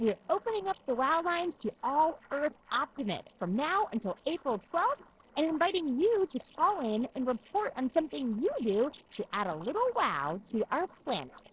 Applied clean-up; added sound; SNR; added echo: neural separator model SepFormer DNS4.